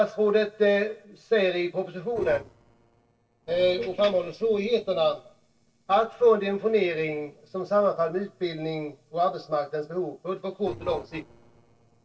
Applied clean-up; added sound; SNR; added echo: neural separator model SepFormer DNS4.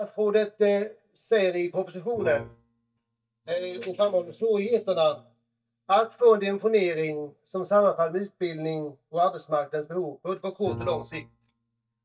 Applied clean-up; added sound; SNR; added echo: neural mask model DeepFilterNet 3.